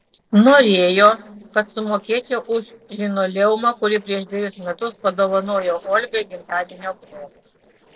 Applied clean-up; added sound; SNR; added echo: neural separator model SepFormer DNS4.